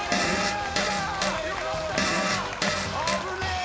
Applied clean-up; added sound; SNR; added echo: none; Fart; 0 dB; none.